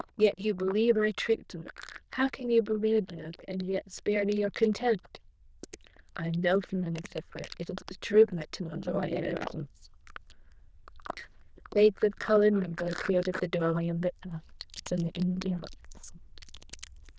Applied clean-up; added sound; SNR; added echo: neural diffusion model UNIVERSE++.